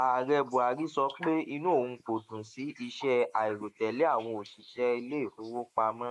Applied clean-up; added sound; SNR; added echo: neural mask model Resemble Enhance denoiser.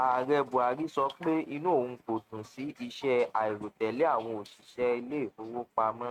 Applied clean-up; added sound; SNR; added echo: neural mask model RNNoise.